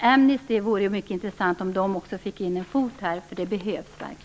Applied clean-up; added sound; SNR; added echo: none; none; none; none.